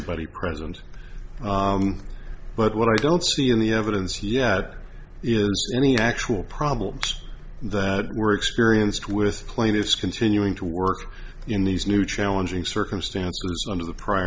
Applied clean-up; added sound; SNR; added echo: none; Finger snapping; 17 dB; none.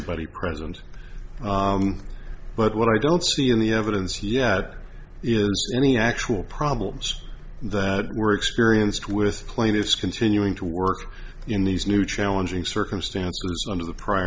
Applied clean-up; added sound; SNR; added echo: none; none; none; none.